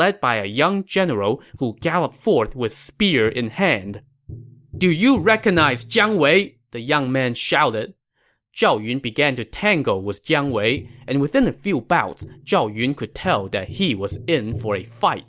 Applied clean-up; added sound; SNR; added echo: neural mask model DeepFilterNet 3.